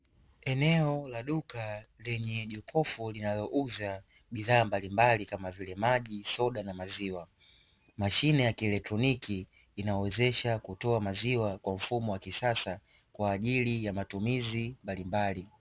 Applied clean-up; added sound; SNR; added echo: none; none; none; none.